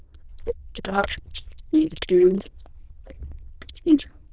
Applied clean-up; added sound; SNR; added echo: neural diffusion model UNIVERSE++.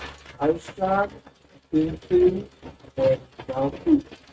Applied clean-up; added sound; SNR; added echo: neural mask model RNNoise.